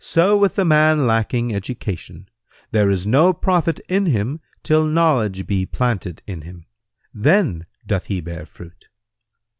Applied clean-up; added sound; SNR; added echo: none; none; none; none.